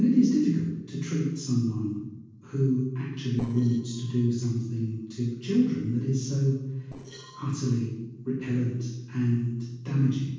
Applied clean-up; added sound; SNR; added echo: neural separator model SepFormer DNS4.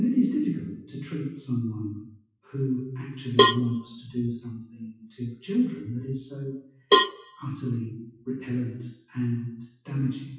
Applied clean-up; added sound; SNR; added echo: classical method WPE with log-MMSE.